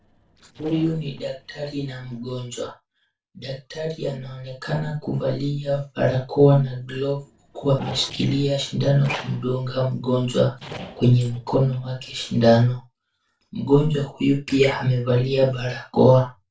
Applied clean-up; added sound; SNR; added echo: neural separator model SepFormer DNS4.